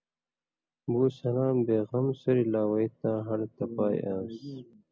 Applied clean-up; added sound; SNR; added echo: none; none; none; none.